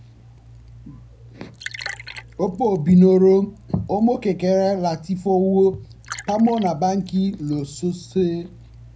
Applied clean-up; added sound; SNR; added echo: none; Liquid; 20 dB; reverberation time 0.4 s.